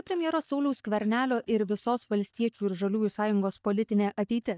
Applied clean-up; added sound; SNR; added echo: neural mask model DeepFilterNet 3.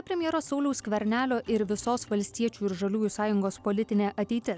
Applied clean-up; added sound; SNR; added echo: none; none; none; none.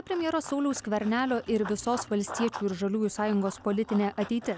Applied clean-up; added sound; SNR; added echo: none; Run; 15 dB; none.